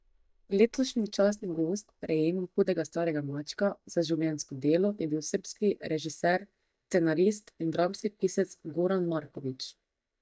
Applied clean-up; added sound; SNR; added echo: neural mask model DeepFilterNet 3.